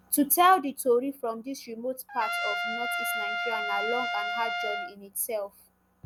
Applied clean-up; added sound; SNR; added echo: none; Trumpet; 2 dB; none.